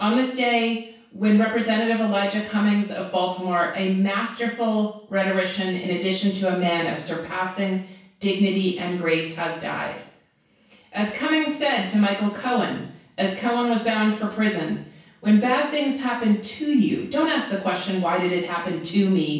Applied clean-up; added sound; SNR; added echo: none; none; none; reverberation time 0.7 s.